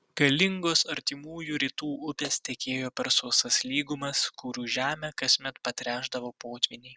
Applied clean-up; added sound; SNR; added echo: none; none; none; none.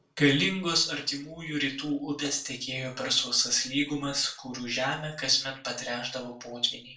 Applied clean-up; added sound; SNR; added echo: none; none; none; reverberation time 0.3 s.